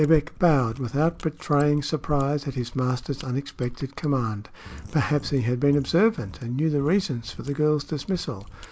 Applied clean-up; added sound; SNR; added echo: none; Mechanisms; 20 dB; none.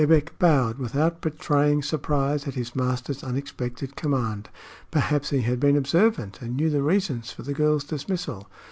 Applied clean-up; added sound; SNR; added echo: none; none; none; none.